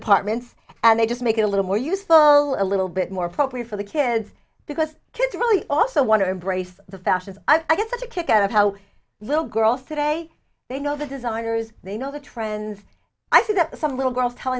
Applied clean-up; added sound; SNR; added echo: none; none; none; none.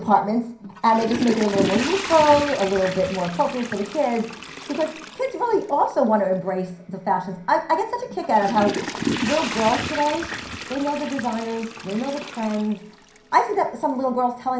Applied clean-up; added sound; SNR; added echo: none; Toilet flush / Water; 9 dB; reverberation time 0.5 s.